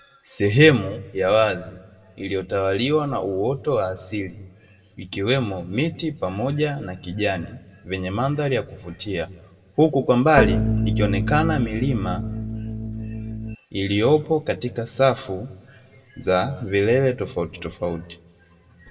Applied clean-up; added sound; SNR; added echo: none; Organ; 1 dB; reverberation time 0.7 s.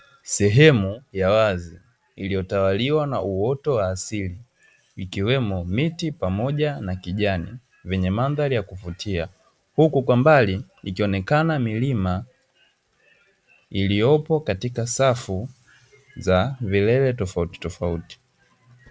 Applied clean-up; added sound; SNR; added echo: none; none; none; none.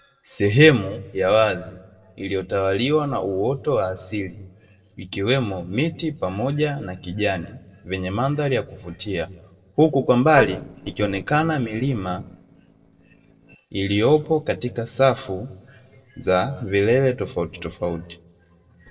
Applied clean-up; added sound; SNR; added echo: neural separator model SepFormer DNS4.